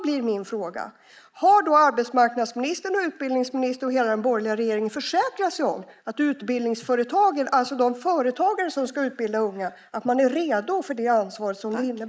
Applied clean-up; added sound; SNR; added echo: neural mask model Resemble Enhance denoiser.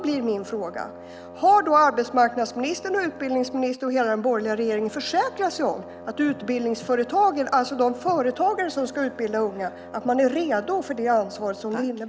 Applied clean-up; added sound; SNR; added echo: none; Wind instrument, woodwind instrument; 17 dB; none.